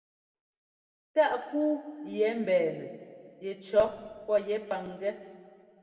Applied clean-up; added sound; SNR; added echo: none; none; none; reverberation time 1.5 s.